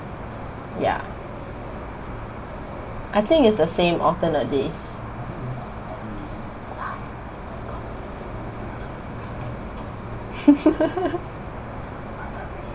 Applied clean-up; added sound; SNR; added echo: none; Cricket; 8 dB; reverberation time 0.2 s.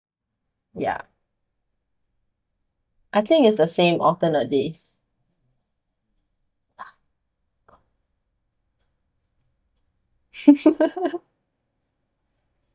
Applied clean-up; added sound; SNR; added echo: neural mask model DeepFilterNet 3.